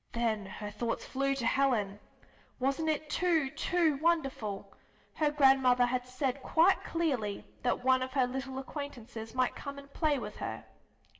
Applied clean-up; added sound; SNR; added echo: none; none; none; reverberation time 0.8 s.